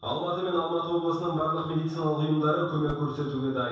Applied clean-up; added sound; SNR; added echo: none; Whoosh, swoosh, swish; 16 dB; reverberation time 0.7 s.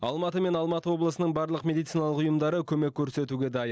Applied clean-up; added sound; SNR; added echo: none; none; none; none.